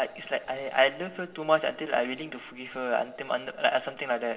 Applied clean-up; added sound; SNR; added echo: none; none; none; reverberation time 1.6 s.